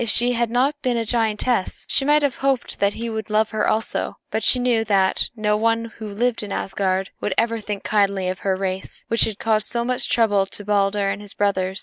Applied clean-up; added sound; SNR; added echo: none; none; none; none.